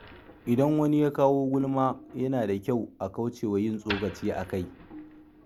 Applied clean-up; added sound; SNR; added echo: none; Wood; 17 dB; none.